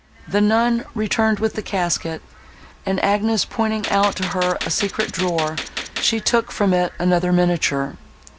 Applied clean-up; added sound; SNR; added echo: none; Gunshot, gunfire; 9 dB; none.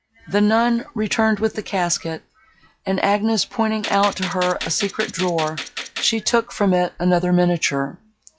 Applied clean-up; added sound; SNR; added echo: classical method log-MMSE.